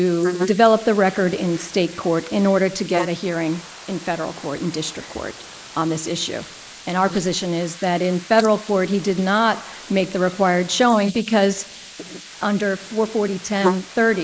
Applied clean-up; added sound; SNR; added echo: neural mask model Resemble Enhance denoiser.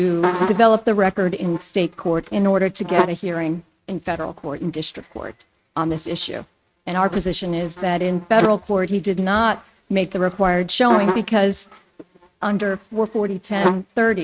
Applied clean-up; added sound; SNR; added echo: neural mask model RNNoise.